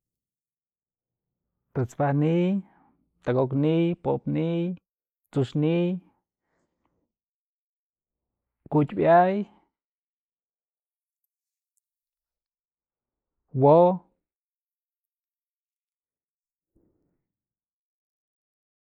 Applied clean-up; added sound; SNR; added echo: neural mask model Resemble Enhance denoiser.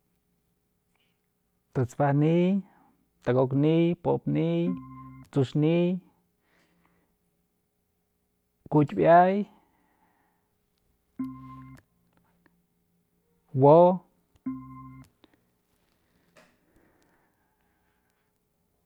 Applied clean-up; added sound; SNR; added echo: none; Organ; 13 dB; none.